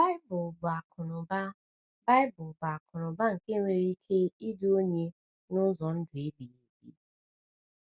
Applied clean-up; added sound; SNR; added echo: none; none; none; none.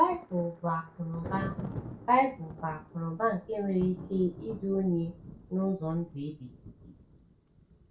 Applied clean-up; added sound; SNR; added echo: none; Thunder; 13 dB; reverberation time 0.3 s.